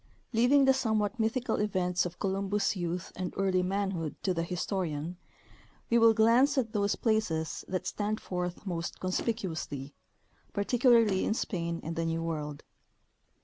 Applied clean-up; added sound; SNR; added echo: none; Motor vehicle (road); 17 dB; none.